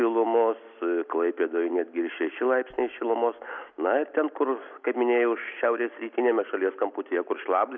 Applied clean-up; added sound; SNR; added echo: none; none; none; none.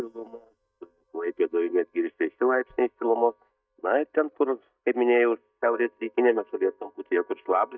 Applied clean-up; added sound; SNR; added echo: neural mask model DeepFilterNet 3.